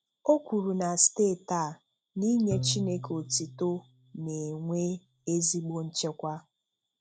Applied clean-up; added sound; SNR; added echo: none; Bowed string instrument; 10 dB; none.